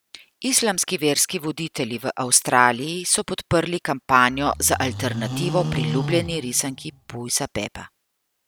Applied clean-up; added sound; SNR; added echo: none; Livestock, farm animals, working animals; 6 dB; none.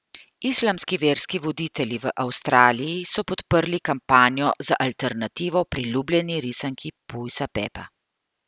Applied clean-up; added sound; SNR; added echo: none; none; none; none.